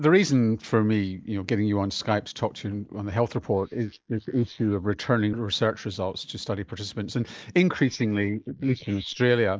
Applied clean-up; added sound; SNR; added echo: neural mask model Resemble Enhance denoiser.